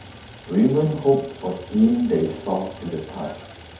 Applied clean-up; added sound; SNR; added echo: none; Idling; 18 dB; reverberation time 0.6 s.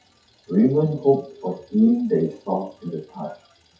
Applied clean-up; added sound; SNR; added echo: classical method WPE with log-MMSE.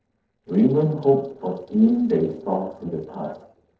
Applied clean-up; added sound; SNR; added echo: neural separator model SepFormer DNS4.